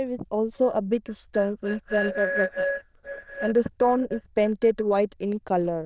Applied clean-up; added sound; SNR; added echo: neural diffusion model UNIVERSE++.